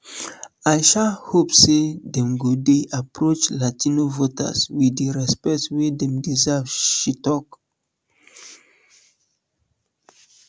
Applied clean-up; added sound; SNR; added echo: none; none; none; none.